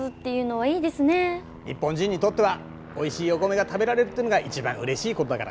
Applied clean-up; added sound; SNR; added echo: none; Aircraft; 16 dB; none.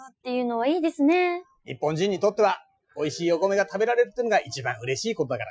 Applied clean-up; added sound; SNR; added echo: classical method Wiener filter.